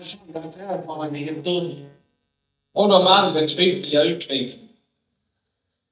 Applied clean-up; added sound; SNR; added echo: neural mask model DeepFilterNet 3.